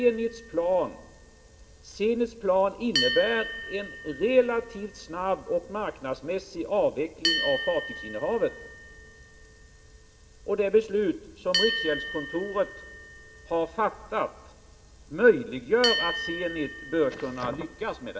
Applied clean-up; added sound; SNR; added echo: none; Bell; 8 dB; reverberation time 0.3 s.